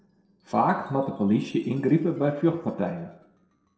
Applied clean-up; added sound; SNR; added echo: neural separator model SepFormer DNS4.